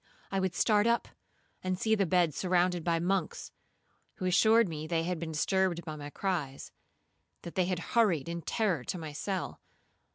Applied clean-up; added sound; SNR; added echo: none; none; none; none.